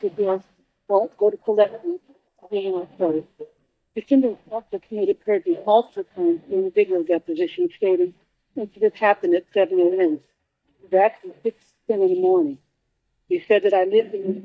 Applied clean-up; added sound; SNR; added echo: neural mask model DeepFilterNet 3.